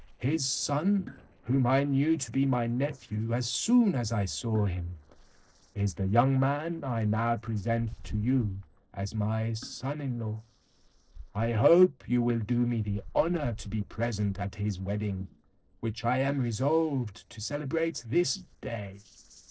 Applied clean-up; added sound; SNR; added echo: neural separator model SepFormer DNS4.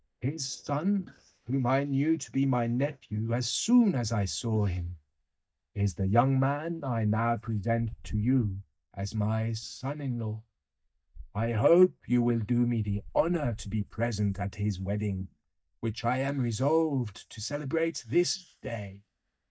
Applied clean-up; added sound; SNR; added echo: neural mask model DeepFilterNet 3.